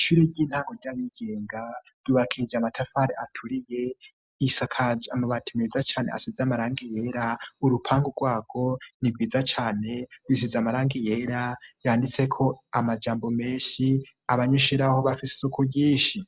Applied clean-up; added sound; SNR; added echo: none; none; none; none.